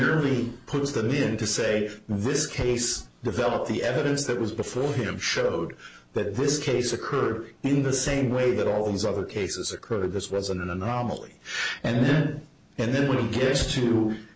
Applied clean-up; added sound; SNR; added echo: none; none; none; none.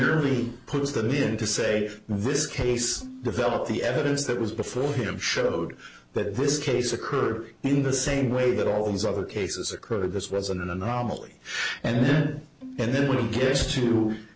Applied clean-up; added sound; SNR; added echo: none; Bowed string instrument; 19 dB; none.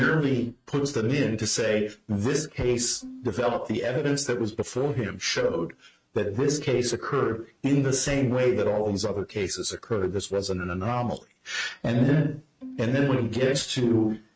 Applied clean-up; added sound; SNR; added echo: neural mask model RNNoise.